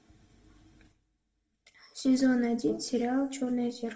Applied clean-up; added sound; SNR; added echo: none; none; none; reverberation time 0.8 s.